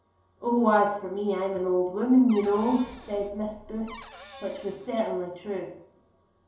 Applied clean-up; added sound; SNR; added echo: none; Cupboard open or close / Door; 19 dB; reverberation time 2.8 s.